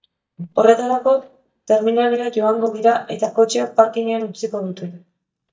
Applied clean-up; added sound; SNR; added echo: neural mask model DeepFilterNet 3.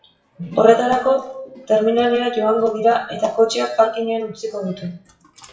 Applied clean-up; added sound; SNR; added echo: classical method WPE with log-MMSE.